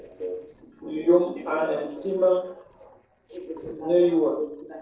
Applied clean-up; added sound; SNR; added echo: neural separator model SepFormer DNS4.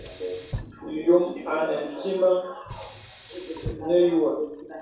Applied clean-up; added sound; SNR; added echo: none; Sink (filling or washing); 15 dB; reverberation time 0.7 s.